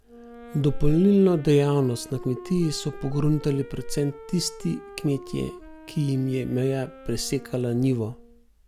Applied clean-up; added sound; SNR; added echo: none; Wind instrument, woodwind instrument; 19 dB; none.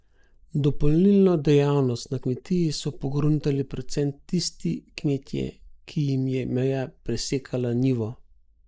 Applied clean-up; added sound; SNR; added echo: neural mask model Resemble Enhance denoiser.